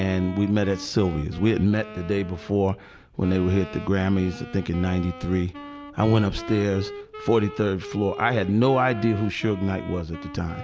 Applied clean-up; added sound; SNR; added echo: none; Wind instrument, woodwind instrument; 15 dB; none.